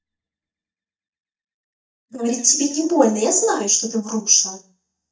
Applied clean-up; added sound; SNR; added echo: neural mask model DeepFilterNet 3.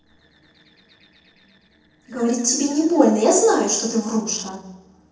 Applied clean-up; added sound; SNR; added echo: neural separator model SepFormer DNS4.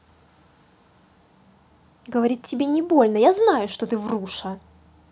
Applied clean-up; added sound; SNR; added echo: none; none; none; none.